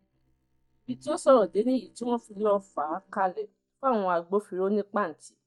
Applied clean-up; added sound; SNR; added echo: neural mask model DeepFilterNet 3.